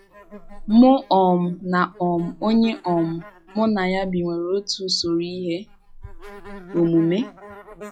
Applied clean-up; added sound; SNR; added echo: classical method log-MMSE.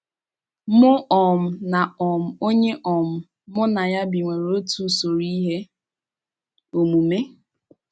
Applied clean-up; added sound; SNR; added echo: none; none; none; none.